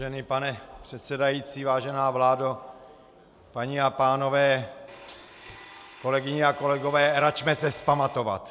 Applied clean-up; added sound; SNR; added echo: none; Domestic sounds, home sounds; 20 dB; none.